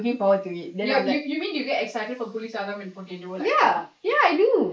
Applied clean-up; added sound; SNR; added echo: neural mask model Resemble Enhance denoiser.